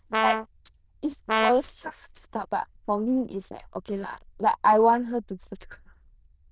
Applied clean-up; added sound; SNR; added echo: neural diffusion model UNIVERSE++.